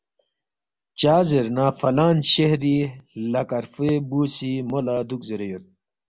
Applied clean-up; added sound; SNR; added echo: none; none; none; none.